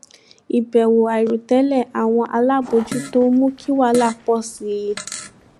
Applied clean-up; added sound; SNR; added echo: none; Fart; 16 dB; none.